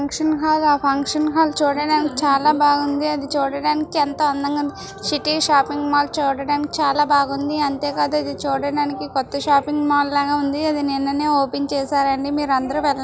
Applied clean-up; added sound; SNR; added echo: none; none; none; none.